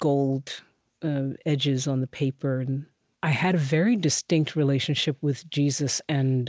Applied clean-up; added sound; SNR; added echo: none; none; none; none.